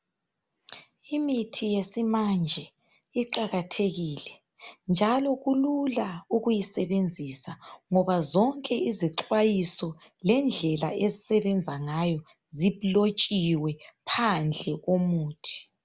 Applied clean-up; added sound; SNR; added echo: none; none; none; none.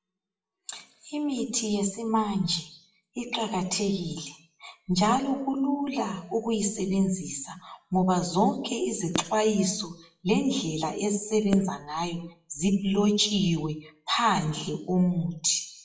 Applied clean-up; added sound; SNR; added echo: classical method WPE with log-MMSE.